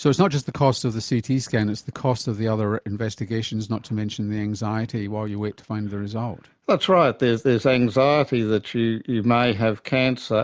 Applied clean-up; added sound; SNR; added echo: none; none; none; none.